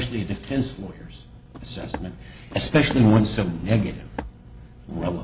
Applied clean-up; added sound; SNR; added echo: none; Walk, footsteps; 15 dB; none.